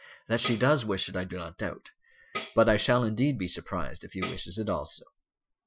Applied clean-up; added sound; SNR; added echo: classical method Wiener filter.